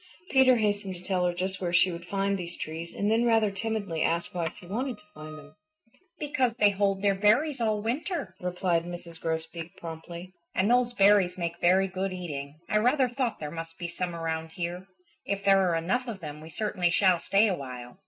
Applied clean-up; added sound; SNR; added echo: neural mask model RNNoise.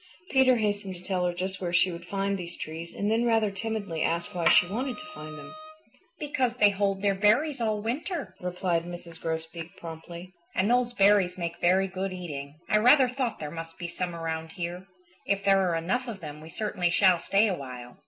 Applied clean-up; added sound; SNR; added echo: none; Bowed string instrument; 19 dB; none.